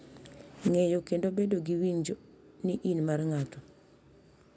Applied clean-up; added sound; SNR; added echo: none; none; none; none.